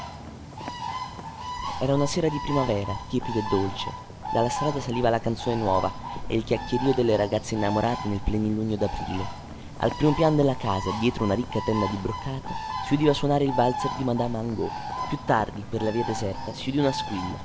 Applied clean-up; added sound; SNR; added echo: none; Bird; 8 dB; none.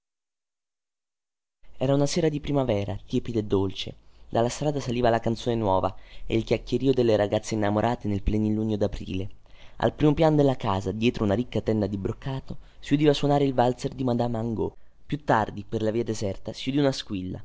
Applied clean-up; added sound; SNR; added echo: none; none; none; none.